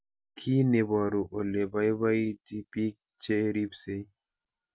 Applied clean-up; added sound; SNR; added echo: none; none; none; none.